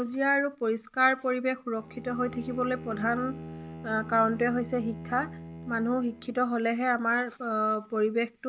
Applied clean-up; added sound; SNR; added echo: none; Bowed string instrument; 15 dB; none.